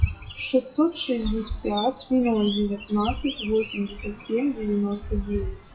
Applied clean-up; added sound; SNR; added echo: classical method WPE with log-MMSE.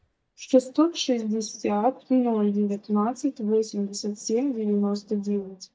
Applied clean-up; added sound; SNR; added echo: neural mask model DeepFilterNet 3.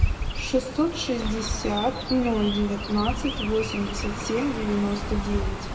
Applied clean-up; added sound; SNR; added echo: none; Chirp, tweet; 3 dB; reverberation time 0.8 s.